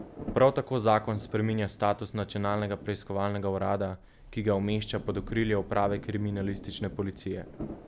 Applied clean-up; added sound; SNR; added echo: none; Rain; 15 dB; none.